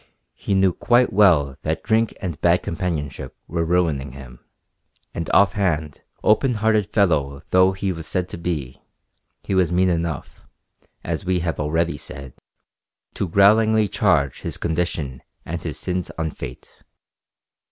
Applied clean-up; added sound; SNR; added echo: none; none; none; none.